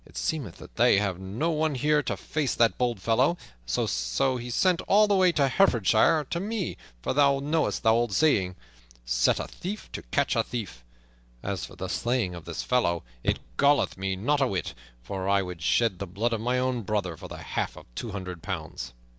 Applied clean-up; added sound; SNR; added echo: none; Thump, thud; 7 dB; none.